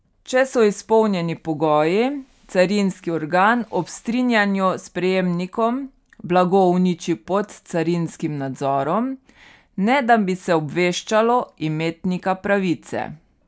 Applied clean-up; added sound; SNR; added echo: none; none; none; none.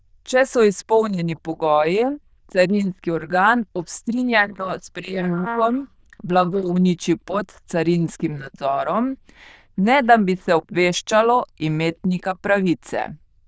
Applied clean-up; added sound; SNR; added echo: neural diffusion model UNIVERSE++.